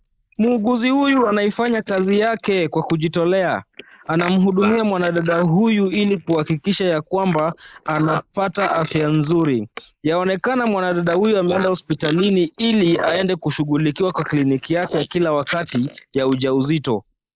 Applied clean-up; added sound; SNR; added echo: neural mask model Resemble Enhance denoiser.